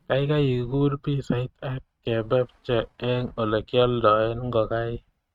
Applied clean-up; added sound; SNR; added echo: neural mask model RNNoise.